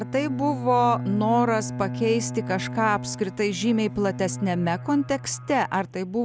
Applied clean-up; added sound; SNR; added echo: none; Bowed string instrument; 9 dB; none.